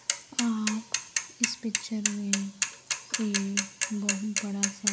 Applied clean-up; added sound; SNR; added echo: none; Mechanisms / Bicycle; -1 dB; none.